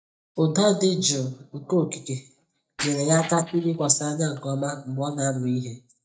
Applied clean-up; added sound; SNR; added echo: neural mask model DeepFilterNet 3.